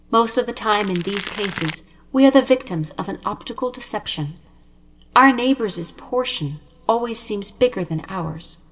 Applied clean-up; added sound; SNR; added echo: none; Crackle; 9 dB; reverberation time 1.1 s.